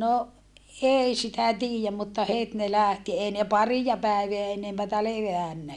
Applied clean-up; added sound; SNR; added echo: none; none; none; none.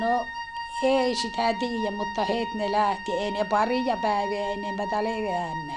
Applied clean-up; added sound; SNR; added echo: none; Wind instrument, woodwind instrument; 7 dB; none.